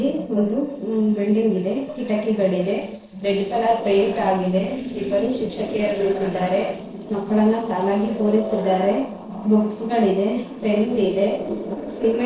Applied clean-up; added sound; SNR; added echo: neural separator model SepFormer DNS4.